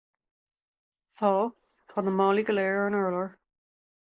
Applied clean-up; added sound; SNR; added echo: neural mask model Resemble Enhance denoiser.